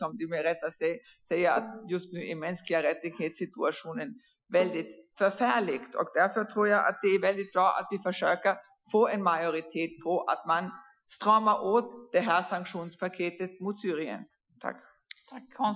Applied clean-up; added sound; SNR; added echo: classical method Wiener filter.